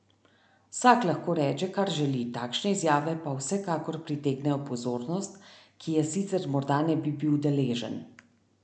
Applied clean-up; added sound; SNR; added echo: none; none; none; none.